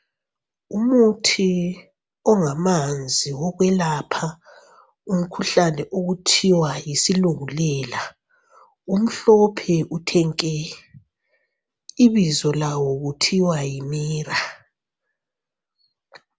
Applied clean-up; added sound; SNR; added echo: none; none; none; none.